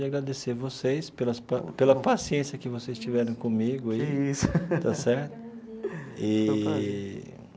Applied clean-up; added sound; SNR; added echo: none; none; none; none.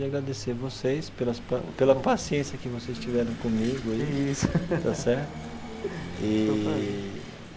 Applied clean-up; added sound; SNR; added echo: none; Engine / Vehicle; 12 dB; none.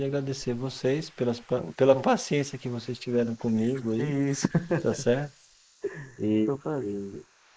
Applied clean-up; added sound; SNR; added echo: neural mask model Resemble Enhance denoiser.